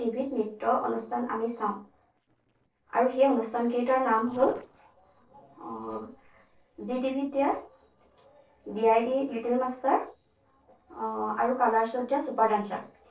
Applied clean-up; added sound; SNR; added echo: neural separator model SepFormer DNS4.